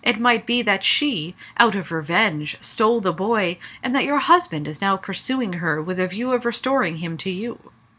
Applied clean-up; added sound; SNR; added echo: none; none; none; none.